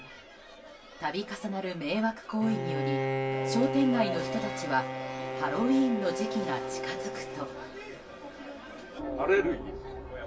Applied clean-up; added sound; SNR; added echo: none; Bowed string instrument; 5 dB; reverberation time 0.2 s.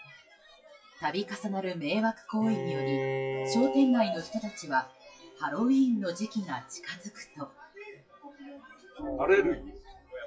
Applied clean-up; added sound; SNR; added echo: classical method WPE with log-MMSE.